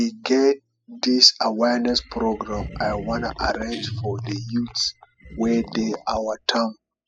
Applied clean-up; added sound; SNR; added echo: classical method spectral subtraction.